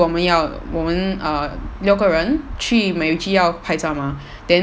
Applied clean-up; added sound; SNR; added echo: none; none; none; none.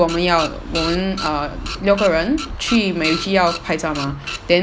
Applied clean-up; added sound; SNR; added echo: none; Printer; 11 dB; none.